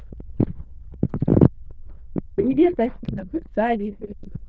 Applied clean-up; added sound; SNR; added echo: neural diffusion model UNIVERSE++.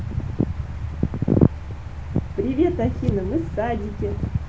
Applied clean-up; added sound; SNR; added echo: none; Mechanical fan; 10 dB; none.